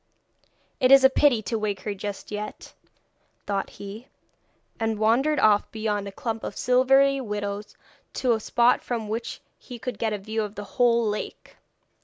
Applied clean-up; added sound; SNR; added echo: none; none; none; none.